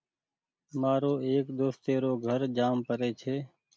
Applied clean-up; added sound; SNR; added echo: none; none; none; none.